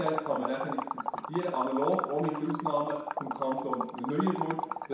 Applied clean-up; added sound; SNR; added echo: none; Liquid; 4 dB; reverberation time 0.7 s.